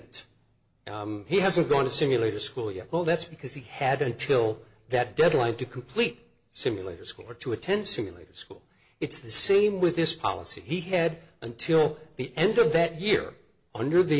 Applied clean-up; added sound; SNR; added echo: none; none; none; none.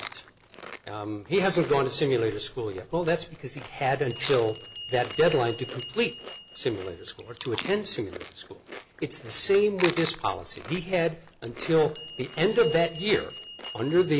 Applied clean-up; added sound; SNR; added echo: none; Bell + Chewing, mastication; 14 dB; none.